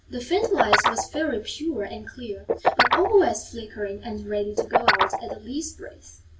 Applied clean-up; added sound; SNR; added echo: none; Guitar; -1 dB; reverberation time 0.2 s.